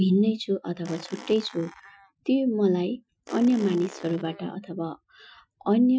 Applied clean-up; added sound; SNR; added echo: classical method Wiener filter.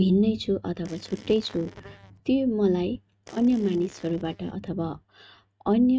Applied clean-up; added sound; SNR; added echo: neural mask model RNNoise.